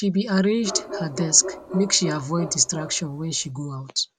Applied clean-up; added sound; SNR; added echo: none; Bark; 11 dB; none.